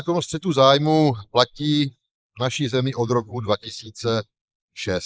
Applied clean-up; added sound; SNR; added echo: neural mask model Resemble Enhance denoiser.